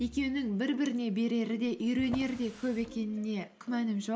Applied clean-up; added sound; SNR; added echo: none; Drawer open or close; 16 dB; none.